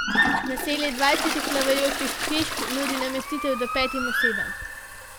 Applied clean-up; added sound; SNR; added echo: none; Bird + Toilet flush; 0 dB; none.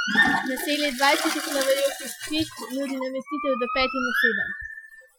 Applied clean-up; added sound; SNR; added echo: classical method Wiener filter.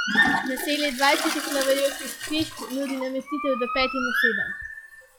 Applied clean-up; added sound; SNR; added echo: classical method log-MMSE.